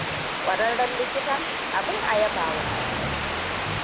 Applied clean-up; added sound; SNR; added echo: none; Water; -2 dB; none.